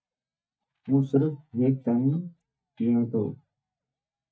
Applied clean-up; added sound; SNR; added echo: neural mask model DeepFilterNet 3.